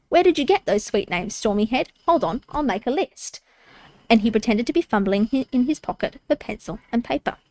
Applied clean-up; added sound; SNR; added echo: neural mask model RNNoise.